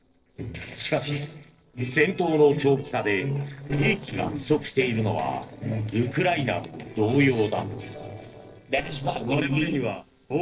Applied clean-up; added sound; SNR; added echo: neural separator model SepFormer DNS4.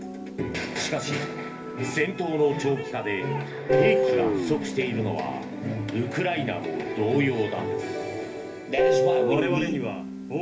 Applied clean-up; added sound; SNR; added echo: none; Guitar; 2 dB; reverberation time 0.3 s.